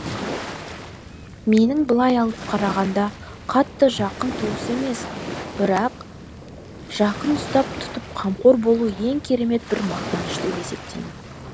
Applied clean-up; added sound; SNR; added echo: none; Waves, surf; 10 dB; none.